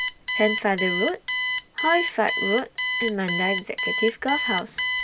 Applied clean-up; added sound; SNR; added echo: none; Alarm; 1 dB; none.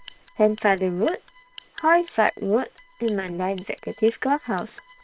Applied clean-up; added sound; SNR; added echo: neural separator model SepFormer WHAM!.